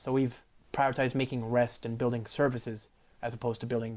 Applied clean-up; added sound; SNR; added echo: none; none; none; none.